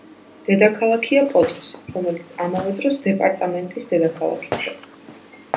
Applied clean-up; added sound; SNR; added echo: none; Walk, footsteps; 14 dB; reverberation time 0.3 s.